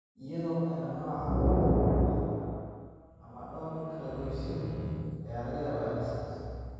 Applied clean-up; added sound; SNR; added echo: none; Bowed string instrument; 13 dB; reverberation time 2.2 s.